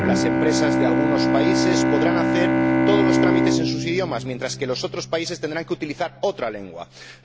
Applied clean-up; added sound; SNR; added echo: none; Bowed string instrument; -5 dB; none.